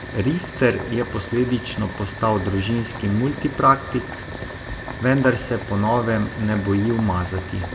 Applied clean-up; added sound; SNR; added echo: none; Boiling; 11 dB; reverberation time 0.9 s.